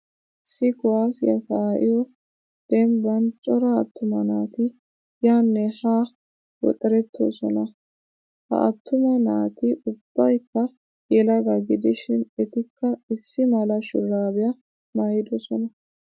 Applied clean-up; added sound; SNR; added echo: none; none; none; none.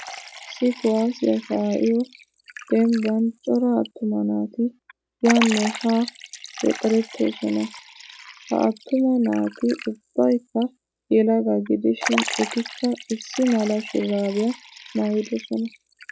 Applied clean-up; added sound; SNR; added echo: none; Liquid; 13 dB; none.